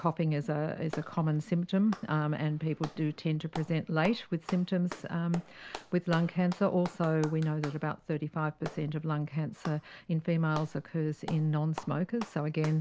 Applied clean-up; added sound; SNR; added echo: none; Clapping; 17 dB; none.